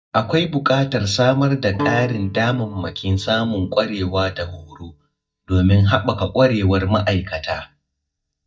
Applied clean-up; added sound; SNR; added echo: neural mask model DeepFilterNet 3.